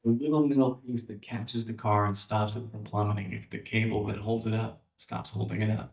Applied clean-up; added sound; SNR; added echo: neural mask model DeepFilterNet 3.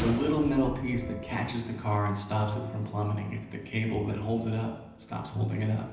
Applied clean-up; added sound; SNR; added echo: none; Gunshot, gunfire; 13 dB; reverberation time 0.9 s.